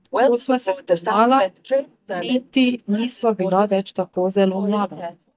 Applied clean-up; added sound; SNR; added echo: neural mask model DeepFilterNet 3.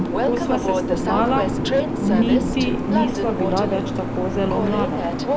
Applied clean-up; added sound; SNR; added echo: none; Train + Boat, Water vehicle; -1 dB; none.